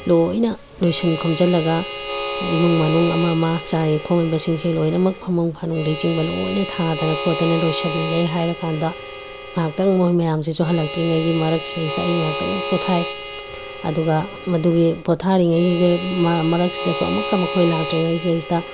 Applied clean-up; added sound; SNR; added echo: none; Harmonica; 9 dB; none.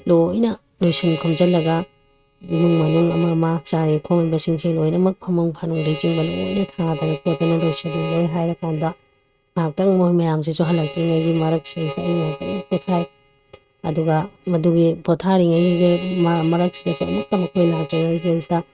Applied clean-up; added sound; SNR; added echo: neural mask model RNNoise.